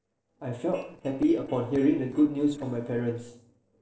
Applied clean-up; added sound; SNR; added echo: neural separator model SepFormer DNS4.